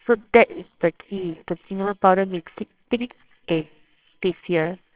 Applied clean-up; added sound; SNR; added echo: neural separator model SepFormer WHAMR!.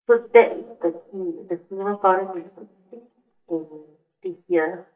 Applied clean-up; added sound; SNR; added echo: neural mask model DeepFilterNet 3.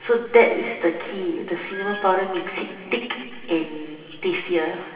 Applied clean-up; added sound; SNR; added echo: none; Squeak; 13 dB; reverberation time 2.7 s.